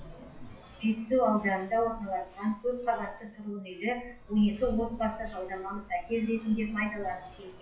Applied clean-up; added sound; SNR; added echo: classical method WPE with log-MMSE.